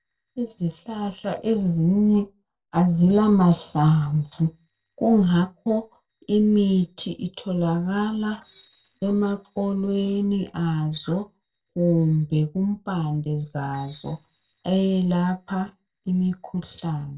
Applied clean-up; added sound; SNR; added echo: neural separator model SepFormer DNS4.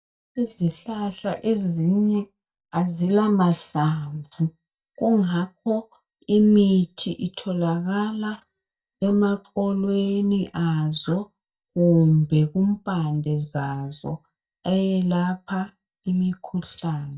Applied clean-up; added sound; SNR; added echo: neural mask model DeepFilterNet 3.